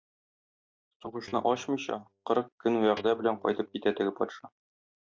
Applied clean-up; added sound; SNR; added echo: neural mask model DeepFilterNet 3.